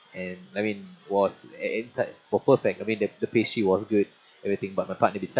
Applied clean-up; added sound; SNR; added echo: classical method log-MMSE.